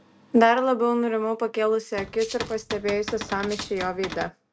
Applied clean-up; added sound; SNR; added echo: none; Rattle (instrument) + Cupboard open or close / Door; 11 dB; none.